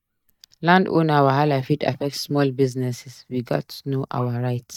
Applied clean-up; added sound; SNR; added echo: neural mask model DeepFilterNet 3.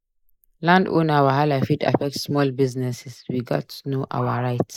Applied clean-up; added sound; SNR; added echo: neural mask model Resemble Enhance denoiser.